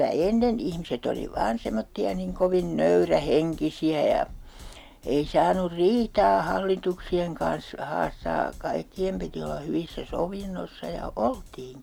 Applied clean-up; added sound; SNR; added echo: none; Drum kit; 17 dB; none.